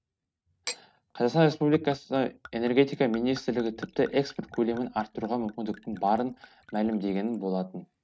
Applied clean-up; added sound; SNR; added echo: neural mask model RNNoise.